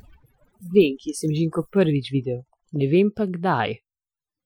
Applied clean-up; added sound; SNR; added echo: classical method Wiener filter.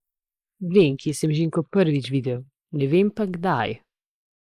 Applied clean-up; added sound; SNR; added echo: neural mask model Resemble Enhance denoiser.